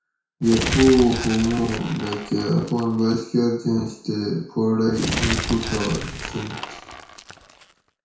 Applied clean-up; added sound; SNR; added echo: none; Crumpling, crinkling; 7 dB; reverberation time 0.6 s.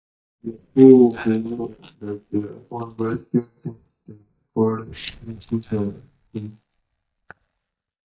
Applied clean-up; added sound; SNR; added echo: neural mask model DeepFilterNet 3.